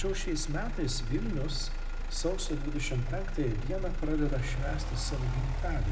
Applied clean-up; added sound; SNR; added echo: none; Motor vehicle (road); -2 dB; none.